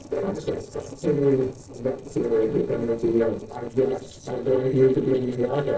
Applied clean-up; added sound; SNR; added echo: neural separator model SepFormer DNS4.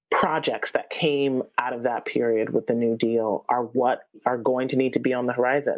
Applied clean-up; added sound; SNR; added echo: none; none; none; none.